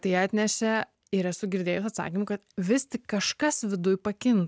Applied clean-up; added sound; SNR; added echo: none; none; none; none.